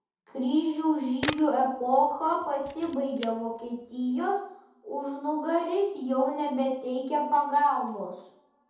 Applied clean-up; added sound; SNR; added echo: none; Camera; 11 dB; reverberation time 0.8 s.